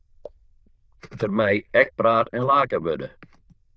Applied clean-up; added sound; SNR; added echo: neural diffusion model UNIVERSE++.